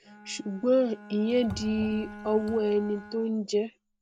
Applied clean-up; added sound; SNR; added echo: none; Liquid + Bowed string instrument; 15 dB; none.